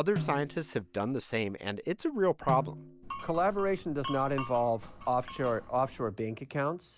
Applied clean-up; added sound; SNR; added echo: none; Glass + Snare drum; 10 dB; none.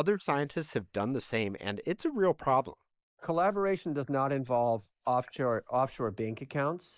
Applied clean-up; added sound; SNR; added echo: neural mask model Resemble Enhance denoiser.